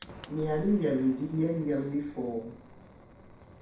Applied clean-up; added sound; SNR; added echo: none; Fire; 17 dB; reverberation time 0.6 s.